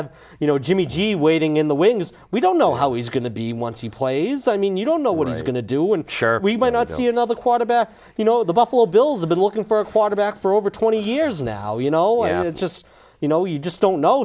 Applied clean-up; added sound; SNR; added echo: none; none; none; none.